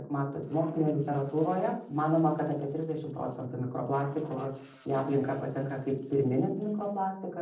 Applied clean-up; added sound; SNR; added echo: neural separator model SepFormer DNS4.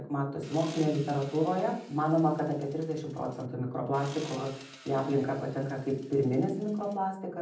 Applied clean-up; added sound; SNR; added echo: none; Accelerating, revving, vroom; 19 dB; reverberation time 0.6 s.